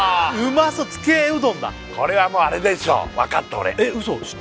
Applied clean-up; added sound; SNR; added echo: none; none; none; none.